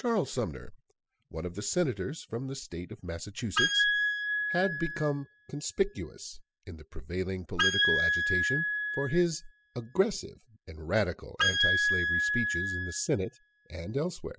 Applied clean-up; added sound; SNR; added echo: classical method spectral subtraction.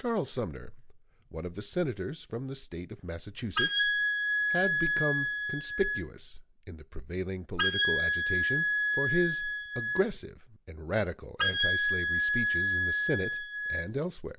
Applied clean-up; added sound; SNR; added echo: none; Wind instrument, woodwind instrument; -4 dB; none.